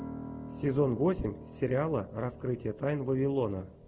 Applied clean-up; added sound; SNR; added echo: none; Piano; 14 dB; none.